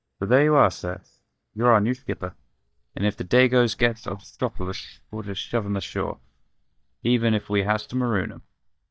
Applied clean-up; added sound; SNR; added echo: neural mask model DeepFilterNet 3.